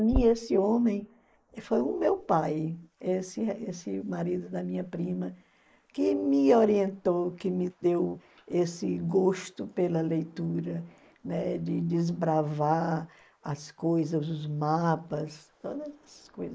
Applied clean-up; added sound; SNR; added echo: neural mask model Resemble Enhance denoiser.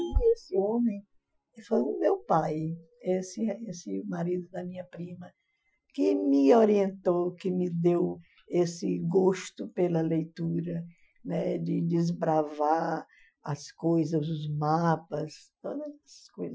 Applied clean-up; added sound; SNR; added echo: classical method Wiener filter.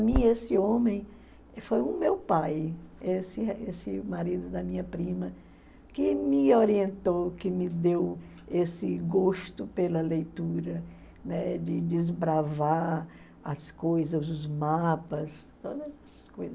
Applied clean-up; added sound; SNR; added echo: none; none; none; none.